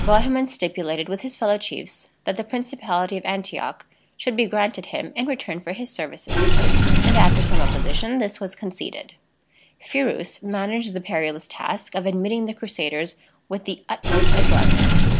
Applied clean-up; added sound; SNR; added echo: none; Sink (filling or washing) / Water; -5 dB; none.